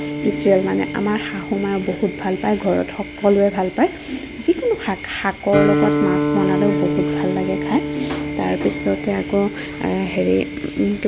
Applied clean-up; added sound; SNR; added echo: none; Guitar; 4 dB; none.